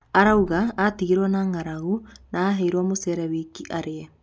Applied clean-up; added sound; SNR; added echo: none; none; none; none.